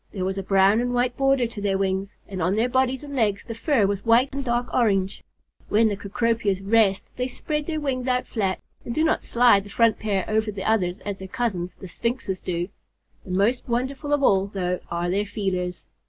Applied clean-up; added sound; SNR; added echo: none; none; none; none.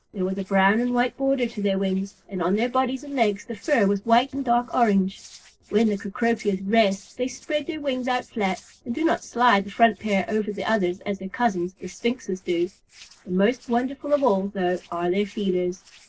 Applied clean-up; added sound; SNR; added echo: neural separator model SepFormer DNS4.